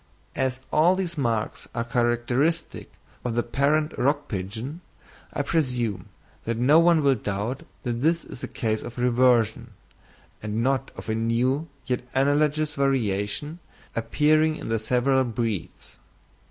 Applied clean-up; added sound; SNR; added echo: none; none; none; none.